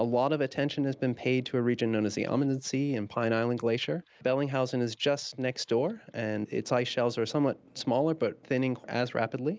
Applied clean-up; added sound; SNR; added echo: neural mask model Resemble Enhance denoiser.